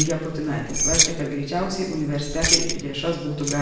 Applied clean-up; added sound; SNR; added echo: none; Keys jangling; 0 dB; reverberation time 0.8 s.